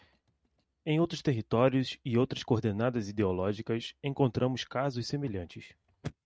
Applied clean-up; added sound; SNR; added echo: neural mask model RNNoise.